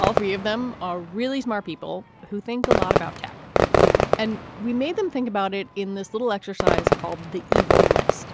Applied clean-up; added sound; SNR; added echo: none; Fireworks; -4 dB; none.